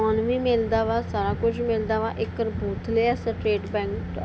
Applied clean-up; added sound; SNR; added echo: none; none; none; none.